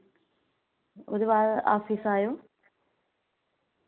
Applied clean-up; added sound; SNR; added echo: none; none; none; none.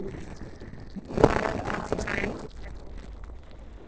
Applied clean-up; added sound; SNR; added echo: neural separator model SepFormer DNS4.